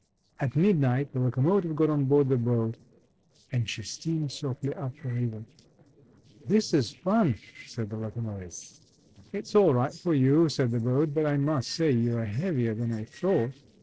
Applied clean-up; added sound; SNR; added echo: neural separator model SepFormer DNS4.